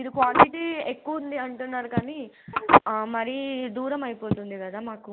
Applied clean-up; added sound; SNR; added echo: none; Telephone; -4 dB; none.